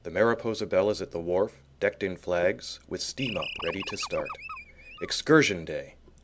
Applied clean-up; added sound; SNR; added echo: none; Animal; 10 dB; none.